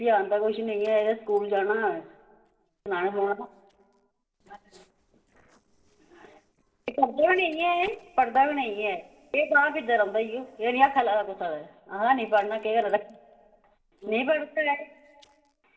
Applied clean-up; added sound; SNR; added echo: neural separator model SepFormer DNS4.